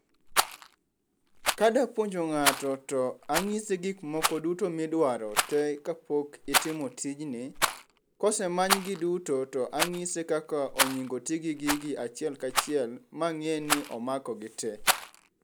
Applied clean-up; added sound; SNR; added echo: none; Rattle; 3 dB; none.